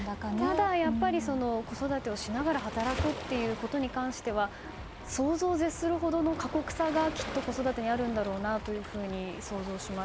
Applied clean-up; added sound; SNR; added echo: none; Waves, surf; 10 dB; none.